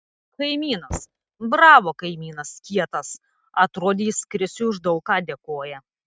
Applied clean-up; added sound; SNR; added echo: neural mask model RNNoise.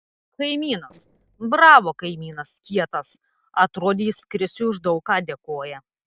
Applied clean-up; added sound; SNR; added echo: neural separator model SepFormer DNS4.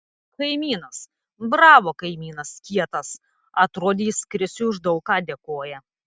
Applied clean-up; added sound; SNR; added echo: none; none; none; none.